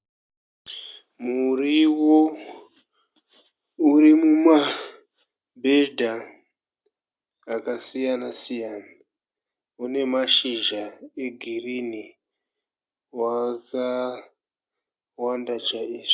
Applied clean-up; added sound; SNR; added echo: none; none; none; none.